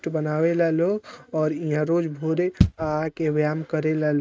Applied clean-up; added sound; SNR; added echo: neural mask model RNNoise.